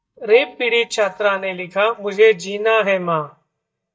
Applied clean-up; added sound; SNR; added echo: neural mask model DeepFilterNet 3.